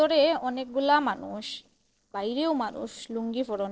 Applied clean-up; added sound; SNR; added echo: neural separator model SepFormer DNS4.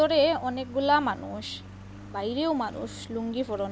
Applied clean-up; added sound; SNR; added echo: none; Engine; 16 dB; none.